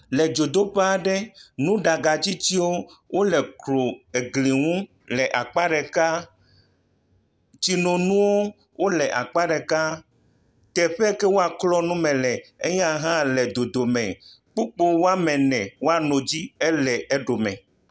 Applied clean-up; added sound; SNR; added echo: none; none; none; none.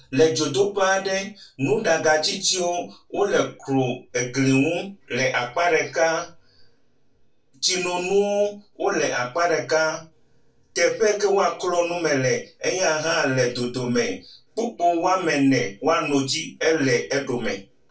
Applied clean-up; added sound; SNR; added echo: none; none; none; reverberation time 0.2 s.